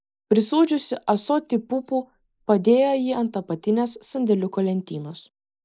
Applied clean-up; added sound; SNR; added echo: neural mask model Resemble Enhance denoiser.